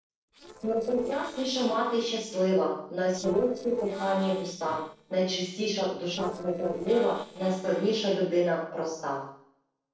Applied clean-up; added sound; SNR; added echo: neural separator model SepFormer DNS4.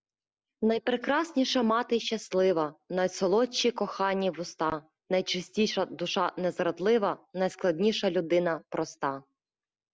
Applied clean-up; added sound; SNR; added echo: none; none; none; none.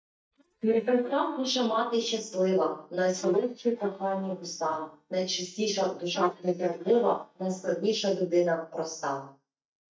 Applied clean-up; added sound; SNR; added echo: neural mask model DeepFilterNet 3.